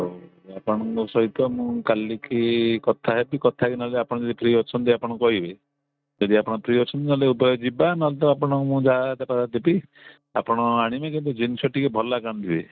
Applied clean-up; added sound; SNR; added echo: neural mask model RNNoise.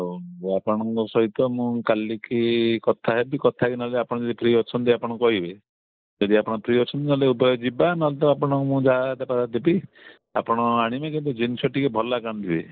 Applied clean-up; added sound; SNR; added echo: neural mask model Resemble Enhance denoiser.